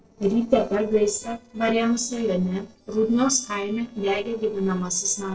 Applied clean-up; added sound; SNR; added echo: neural separator model SepFormer DNS4.